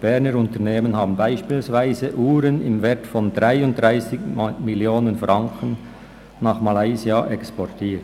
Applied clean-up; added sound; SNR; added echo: none; none; none; none.